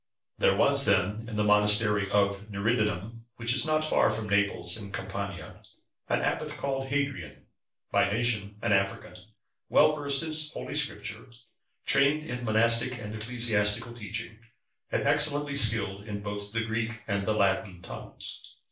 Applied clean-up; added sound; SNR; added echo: none; none; none; reverberation time 0.3 s.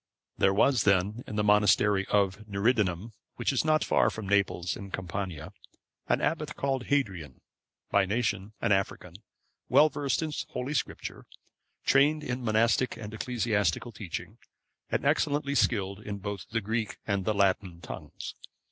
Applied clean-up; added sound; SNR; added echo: none; none; none; none.